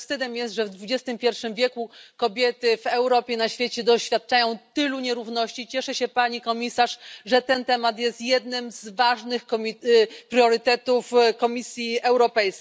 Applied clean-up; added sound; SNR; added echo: none; none; none; none.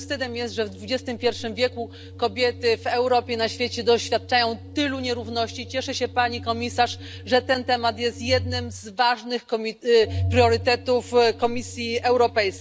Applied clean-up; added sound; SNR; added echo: none; Organ; 12 dB; none.